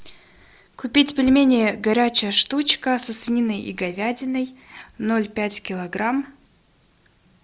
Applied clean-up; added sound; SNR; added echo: none; none; none; none.